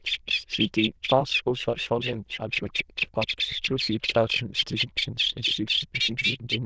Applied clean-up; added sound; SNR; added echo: neural diffusion model UNIVERSE++.